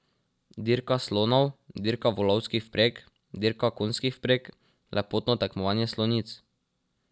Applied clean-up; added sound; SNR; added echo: none; none; none; none.